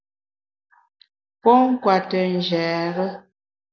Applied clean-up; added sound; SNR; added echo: none; none; none; none.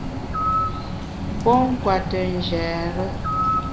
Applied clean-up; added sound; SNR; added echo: none; Bird; 0 dB; none.